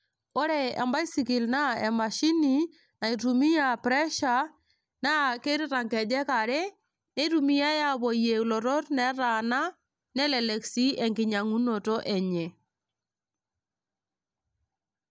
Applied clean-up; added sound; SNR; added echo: none; none; none; none.